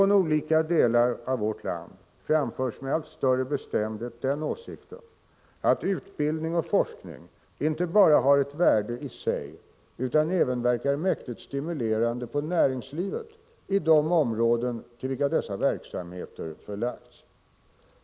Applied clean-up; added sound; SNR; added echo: none; none; none; none.